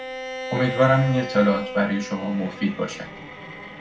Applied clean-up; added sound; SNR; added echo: none; Bowed string instrument; 10 dB; reverberation time 0.3 s.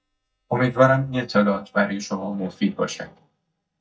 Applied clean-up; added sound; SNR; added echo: neural mask model DeepFilterNet 3.